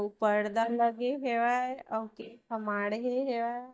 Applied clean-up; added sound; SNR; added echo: neural mask model DeepFilterNet 3.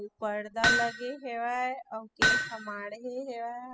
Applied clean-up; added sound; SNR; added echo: classical method spectral subtraction.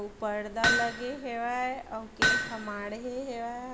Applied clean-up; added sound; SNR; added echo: none; Hammer; -2 dB; none.